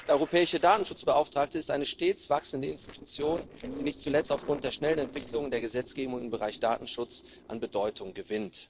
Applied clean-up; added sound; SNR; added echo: neural separator model SepFormer DNS4.